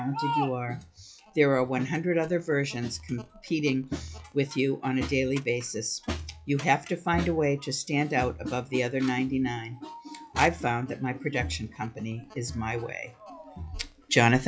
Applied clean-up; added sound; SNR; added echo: classical method log-MMSE.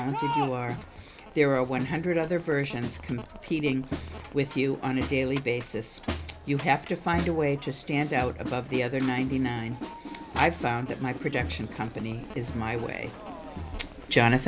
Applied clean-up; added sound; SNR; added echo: none; Crowd; 9 dB; none.